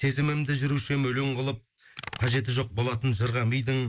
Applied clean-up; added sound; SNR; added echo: neural mask model Resemble Enhance denoiser.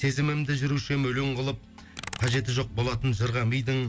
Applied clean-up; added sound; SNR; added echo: none; Computer keyboard; 16 dB; none.